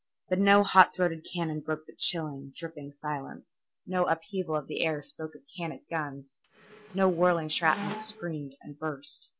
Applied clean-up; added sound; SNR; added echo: none; Squeak; 11 dB; none.